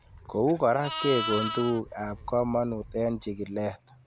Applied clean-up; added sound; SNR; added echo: none; Livestock, farm animals, working animals; 8 dB; none.